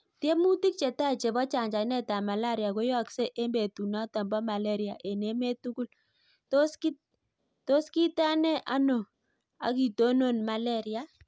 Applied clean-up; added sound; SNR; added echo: none; none; none; none.